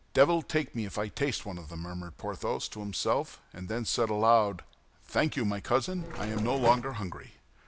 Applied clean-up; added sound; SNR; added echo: none; Mechanisms; 7 dB; none.